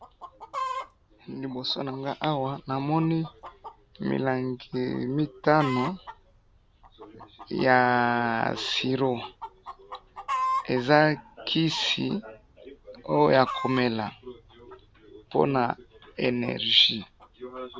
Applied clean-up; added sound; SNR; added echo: none; Chicken, rooster; 12 dB; none.